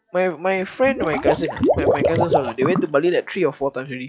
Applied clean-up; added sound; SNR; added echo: classical method log-MMSE.